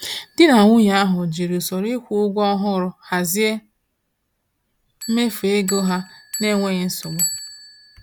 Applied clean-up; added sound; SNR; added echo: none; Bell; 15 dB; none.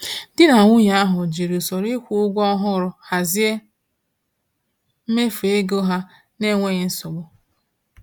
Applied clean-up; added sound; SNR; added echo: none; none; none; none.